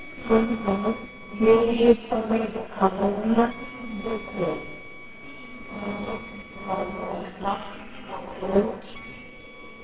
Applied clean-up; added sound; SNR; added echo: neural separator model SepFormer WHAMR!.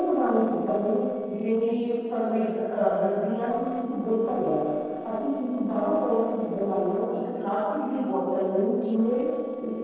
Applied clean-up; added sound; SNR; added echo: neural separator model SepFormer DNS4.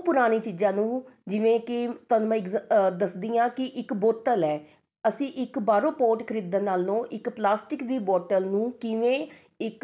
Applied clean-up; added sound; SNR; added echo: none; none; none; none.